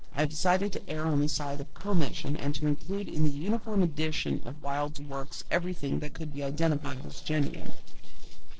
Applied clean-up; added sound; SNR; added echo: neural separator model SepFormer DNS4.